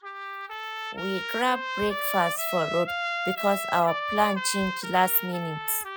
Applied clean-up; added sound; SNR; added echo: classical method Wiener filter.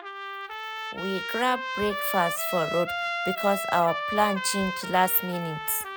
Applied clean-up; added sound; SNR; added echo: none; Trumpet; 5 dB; none.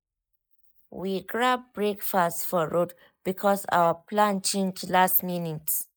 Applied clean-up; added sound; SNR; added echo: neural mask model Resemble Enhance denoiser.